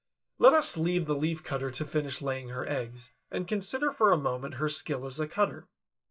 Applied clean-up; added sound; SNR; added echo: neural mask model DeepFilterNet 3.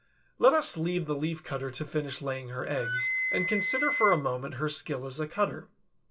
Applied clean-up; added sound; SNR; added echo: none; Wind instrument, woodwind instrument; 4 dB; reverberation time 0.2 s.